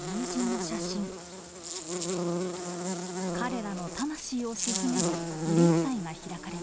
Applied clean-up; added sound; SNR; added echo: none; Buzz; -4 dB; none.